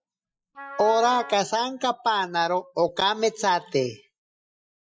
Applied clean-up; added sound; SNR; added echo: classical method Wiener filter.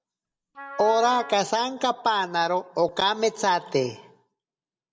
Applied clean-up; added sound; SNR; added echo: none; Wind instrument, woodwind instrument; 15 dB; none.